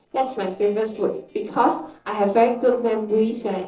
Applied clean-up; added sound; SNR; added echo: neural separator model SepFormer DNS4.